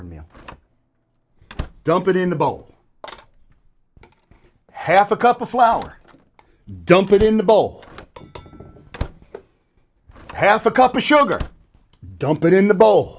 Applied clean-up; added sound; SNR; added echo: none; Slam; 20 dB; none.